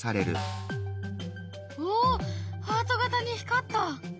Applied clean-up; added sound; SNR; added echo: none; Snare drum; 16 dB; none.